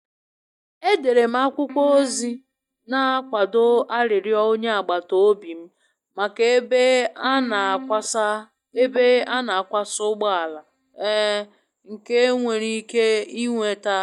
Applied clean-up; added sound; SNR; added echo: neural mask model DeepFilterNet 3.